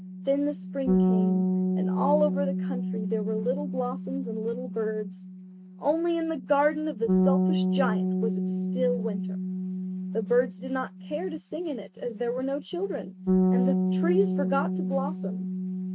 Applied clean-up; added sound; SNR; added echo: neural mask model RNNoise.